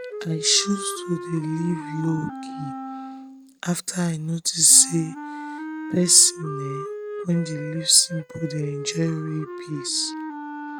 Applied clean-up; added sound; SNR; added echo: neural mask model RNNoise.